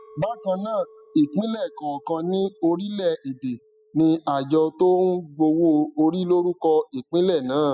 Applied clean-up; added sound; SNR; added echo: classical method spectral subtraction.